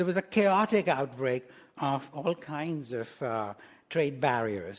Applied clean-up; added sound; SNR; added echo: none; none; none; none.